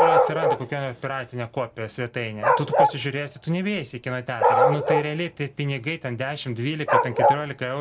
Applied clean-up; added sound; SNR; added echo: none; Bark; -4 dB; none.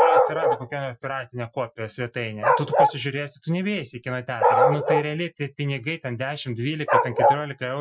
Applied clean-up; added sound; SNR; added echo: classical method Wiener filter.